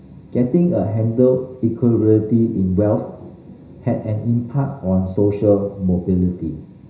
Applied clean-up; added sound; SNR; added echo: none; none; none; reverberation time 0.5 s.